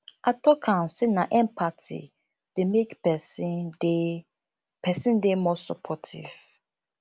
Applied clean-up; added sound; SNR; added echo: none; none; none; none.